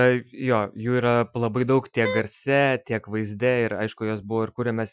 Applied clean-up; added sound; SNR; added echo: classical method Wiener filter.